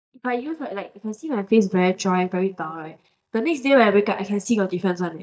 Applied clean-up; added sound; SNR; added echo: neural mask model DeepFilterNet 3.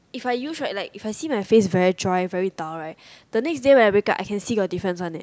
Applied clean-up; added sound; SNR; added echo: none; none; none; none.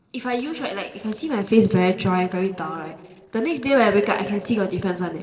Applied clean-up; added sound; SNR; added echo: neural separator model SepFormer DNS4.